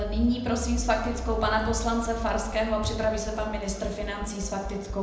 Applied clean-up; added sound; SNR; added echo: none; Accelerating, revving, vroom; 6 dB; reverberation time 0.8 s.